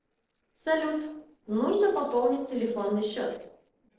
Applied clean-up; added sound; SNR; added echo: neural separator model SepFormer DNS4.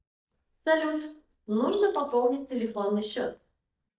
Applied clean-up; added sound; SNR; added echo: neural mask model DeepFilterNet 3.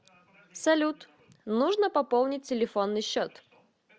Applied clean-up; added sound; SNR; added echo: none; none; none; none.